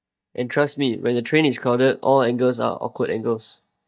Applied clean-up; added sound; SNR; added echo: neural mask model DeepFilterNet 3.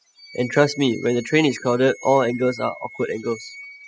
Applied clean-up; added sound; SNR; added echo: classical method spectral subtraction.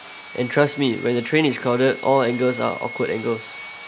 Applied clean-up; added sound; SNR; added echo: none; Sawing; 13 dB; none.